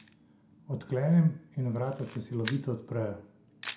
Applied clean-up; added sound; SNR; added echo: none; Camera; 17 dB; reverberation time 0.4 s.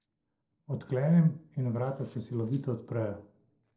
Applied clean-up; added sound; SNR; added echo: neural separator model SepFormer DNS4.